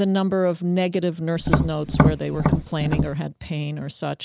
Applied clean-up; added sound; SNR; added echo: none; Tap; -3 dB; none.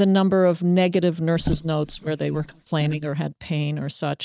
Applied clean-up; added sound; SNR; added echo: neural mask model DeepFilterNet 3.